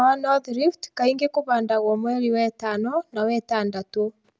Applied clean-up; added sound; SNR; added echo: none; none; none; none.